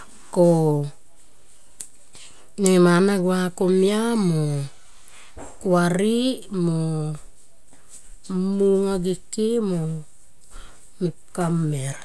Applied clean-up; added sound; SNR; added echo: none; none; none; none.